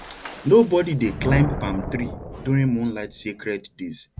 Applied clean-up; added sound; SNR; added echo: none; Shatter + Thunder; 10 dB; none.